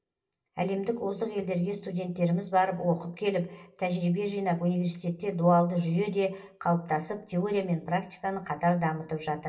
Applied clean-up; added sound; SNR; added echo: none; none; none; reverberation time 0.2 s.